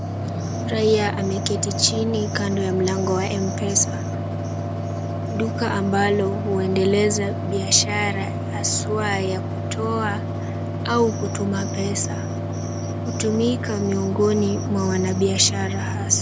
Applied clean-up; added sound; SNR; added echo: none; Mechanical fan; 2 dB; none.